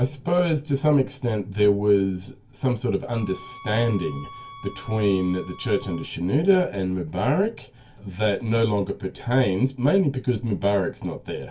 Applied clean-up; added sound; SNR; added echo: none; Bowed string instrument; 19 dB; reverberation time 0.1 s.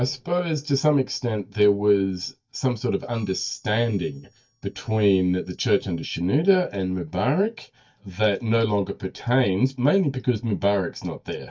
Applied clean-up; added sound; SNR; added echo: neural mask model DeepFilterNet 3.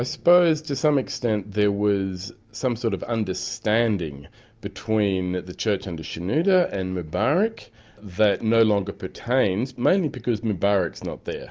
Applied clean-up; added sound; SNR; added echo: none; none; none; none.